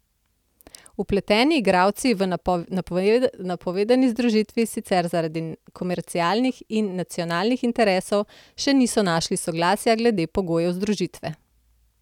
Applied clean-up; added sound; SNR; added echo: none; none; none; none.